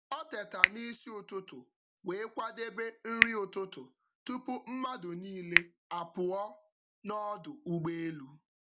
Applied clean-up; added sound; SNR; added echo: none; Finger snapping; -2 dB; none.